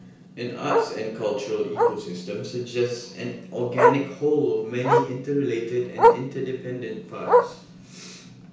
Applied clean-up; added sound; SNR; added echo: none; Bark; -2 dB; reverberation time 0.5 s.